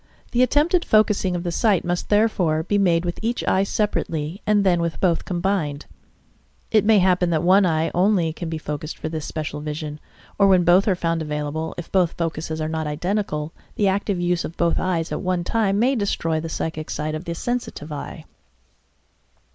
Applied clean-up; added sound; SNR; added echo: neural mask model Resemble Enhance denoiser.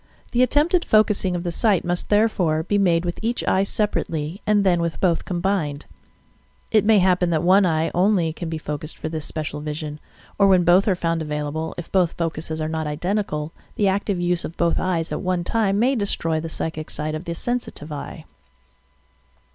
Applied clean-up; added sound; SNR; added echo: none; none; none; none.